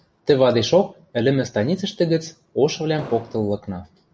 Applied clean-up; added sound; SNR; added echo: none; Explosion; 16 dB; none.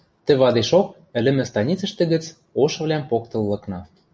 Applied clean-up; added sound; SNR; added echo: none; none; none; none.